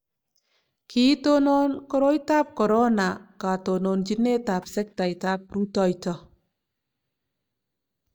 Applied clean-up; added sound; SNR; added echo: neural mask model DeepFilterNet 3.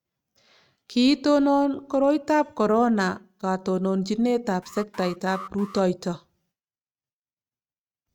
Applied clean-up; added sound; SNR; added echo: neural mask model RNNoise.